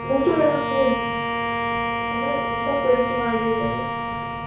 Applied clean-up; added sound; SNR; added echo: none; Bowed string instrument; 1 dB; reverberation time 0.6 s.